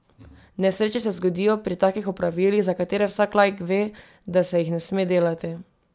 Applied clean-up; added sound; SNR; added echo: none; none; none; none.